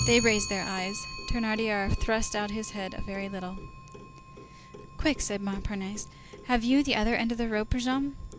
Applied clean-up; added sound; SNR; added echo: none; Clock; 10 dB; none.